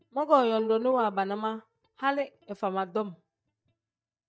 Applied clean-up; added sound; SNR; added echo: neural mask model DeepFilterNet 3.